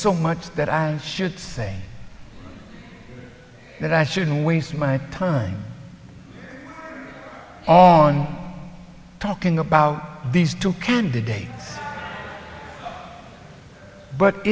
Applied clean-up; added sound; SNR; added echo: none; Boom; 20 dB; none.